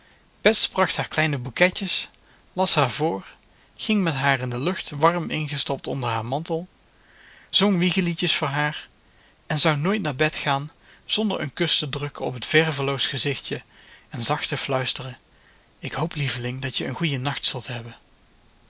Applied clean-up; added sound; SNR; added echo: none; none; none; none.